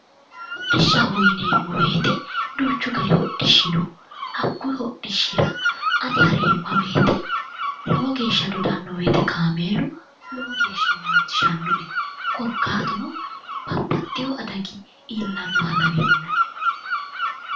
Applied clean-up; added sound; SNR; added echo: none; Bird vocalization, bird call, bird song; 2 dB; reverberation time 0.3 s.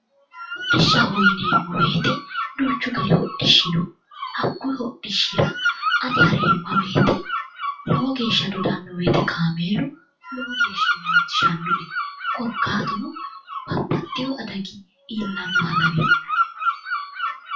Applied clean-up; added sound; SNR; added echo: classical method WPE with log-MMSE.